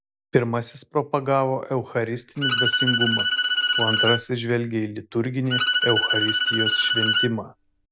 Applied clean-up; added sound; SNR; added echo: none; Bowed string instrument; -3 dB; none.